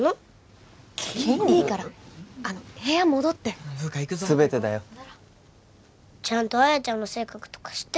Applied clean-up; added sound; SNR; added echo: none; none; none; none.